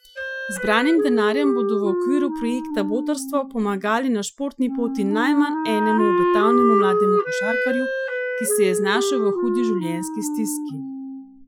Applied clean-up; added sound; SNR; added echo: classical method Wiener filter.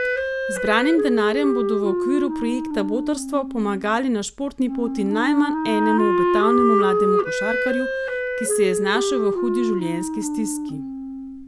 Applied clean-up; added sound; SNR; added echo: none; Wind instrument, woodwind instrument; -1 dB; none.